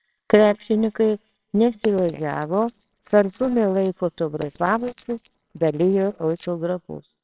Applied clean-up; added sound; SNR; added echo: neural separator model SepFormer WHAMR!.